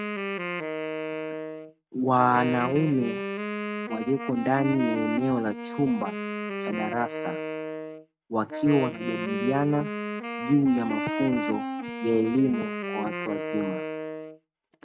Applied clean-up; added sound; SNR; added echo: neural mask model RNNoise.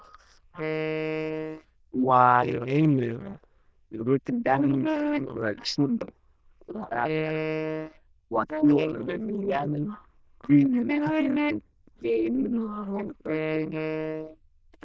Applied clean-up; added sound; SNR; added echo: neural diffusion model UNIVERSE++.